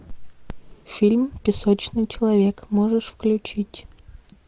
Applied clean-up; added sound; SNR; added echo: none; none; none; none.